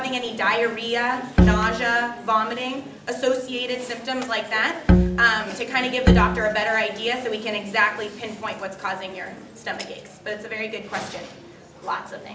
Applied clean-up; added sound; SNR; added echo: none; Bowed string instrument; -4 dB; none.